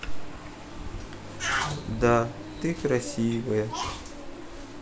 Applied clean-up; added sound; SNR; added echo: none; Glass; 14 dB; none.